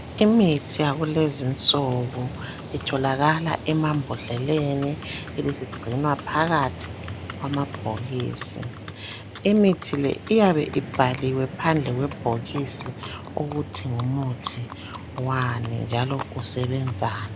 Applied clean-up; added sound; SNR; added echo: none; Livestock, farm animals, working animals; 12 dB; none.